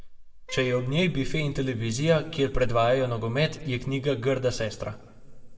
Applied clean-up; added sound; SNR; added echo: none; Wind instrument, woodwind instrument; 20 dB; reverberation time 0.9 s.